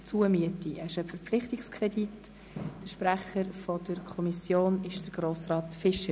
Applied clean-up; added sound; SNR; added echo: none; none; none; none.